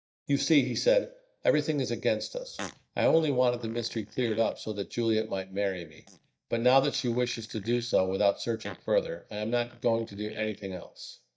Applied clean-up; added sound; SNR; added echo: neural mask model DeepFilterNet 3.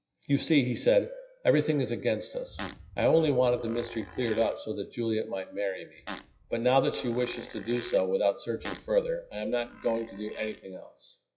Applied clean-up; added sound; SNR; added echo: classical method WPE with log-MMSE.